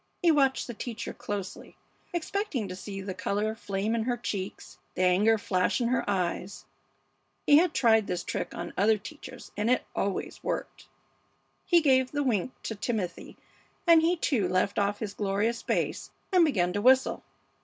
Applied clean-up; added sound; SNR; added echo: none; none; none; none.